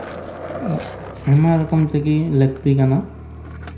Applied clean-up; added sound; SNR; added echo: none; Skateboard; 16 dB; reverberation time 0.5 s.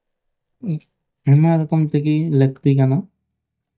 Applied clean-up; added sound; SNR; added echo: neural mask model DeepFilterNet 3.